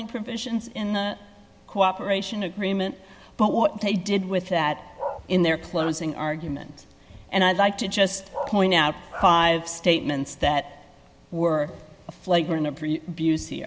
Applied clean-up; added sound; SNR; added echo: none; Bark; 11 dB; none.